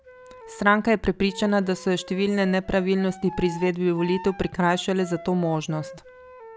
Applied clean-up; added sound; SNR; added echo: none; Wind instrument, woodwind instrument; 18 dB; none.